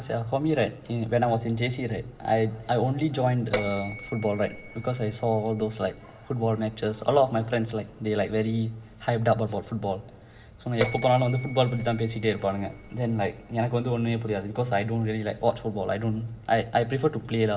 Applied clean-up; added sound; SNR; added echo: none; Bell; 17 dB; reverberation time 1.6 s.